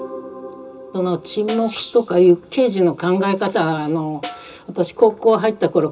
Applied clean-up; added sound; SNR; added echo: none; Snare drum; 17 dB; reverberation time 0.2 s.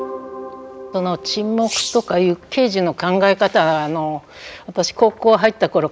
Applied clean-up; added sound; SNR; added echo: none; none; none; none.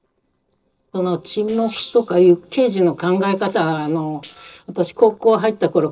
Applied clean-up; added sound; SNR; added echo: neural separator model SepFormer DNS4.